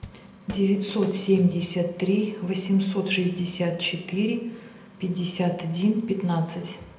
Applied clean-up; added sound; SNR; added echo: none; Drum kit; 16 dB; reverberation time 0.8 s.